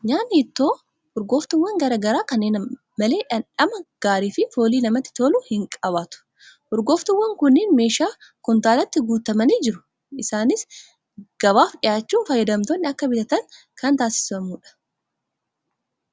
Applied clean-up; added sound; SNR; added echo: none; none; none; none.